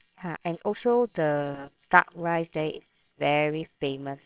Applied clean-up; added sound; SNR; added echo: neural separator model SepFormer WHAMR!.